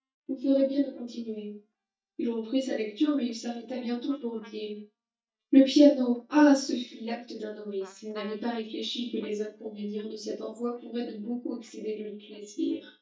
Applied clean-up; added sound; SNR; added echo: neural mask model DeepFilterNet 3.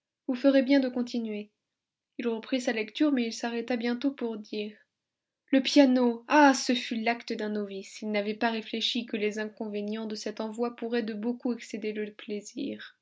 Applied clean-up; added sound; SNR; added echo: none; none; none; none.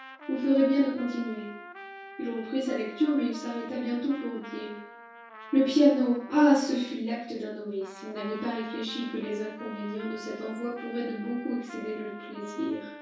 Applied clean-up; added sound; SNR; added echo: none; Trumpet; 16 dB; reverberation time 0.6 s.